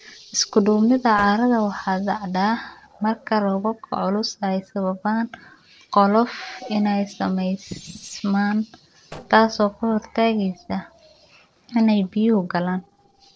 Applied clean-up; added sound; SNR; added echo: neural separator model SepFormer DNS4.